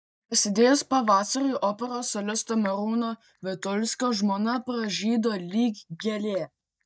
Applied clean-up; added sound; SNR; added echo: neural mask model DeepFilterNet 3.